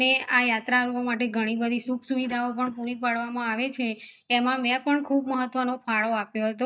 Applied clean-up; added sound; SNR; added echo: neural mask model DeepFilterNet 3.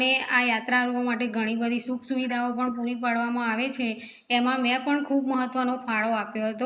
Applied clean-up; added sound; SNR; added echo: neural mask model Resemble Enhance denoiser.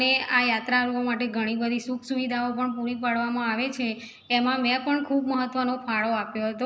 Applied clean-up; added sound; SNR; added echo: none; none; none; none.